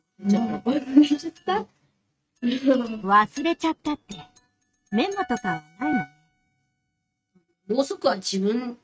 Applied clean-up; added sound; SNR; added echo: neural mask model RNNoise.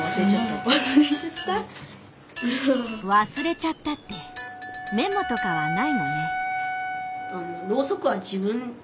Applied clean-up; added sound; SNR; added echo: none; Wind instrument, woodwind instrument; 7 dB; none.